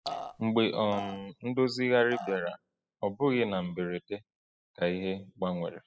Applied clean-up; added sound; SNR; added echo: classical method spectral subtraction.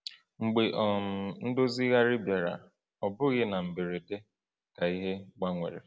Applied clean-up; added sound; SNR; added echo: none; none; none; none.